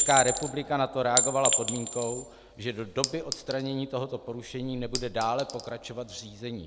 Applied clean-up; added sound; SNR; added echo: none; Chink, clink; 2 dB; none.